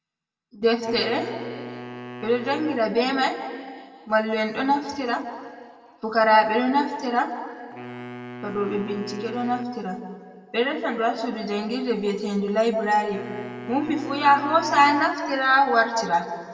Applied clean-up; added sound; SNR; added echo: none; Wind instrument, woodwind instrument; 15 dB; reverberation time 1.7 s.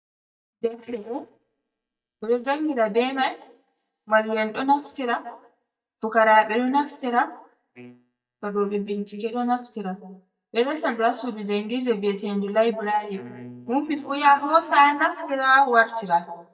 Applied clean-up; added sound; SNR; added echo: neural mask model DeepFilterNet 3.